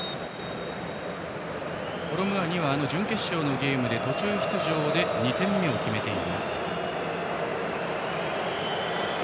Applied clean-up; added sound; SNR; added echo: none; none; none; none.